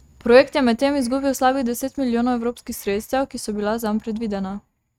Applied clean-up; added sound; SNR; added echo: neural mask model RNNoise.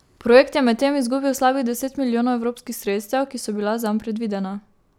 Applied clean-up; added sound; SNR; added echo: none; none; none; none.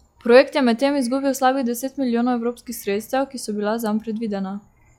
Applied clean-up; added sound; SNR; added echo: classical method log-MMSE.